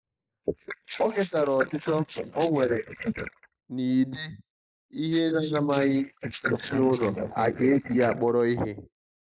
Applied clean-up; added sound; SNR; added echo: neural mask model Resemble Enhance denoiser.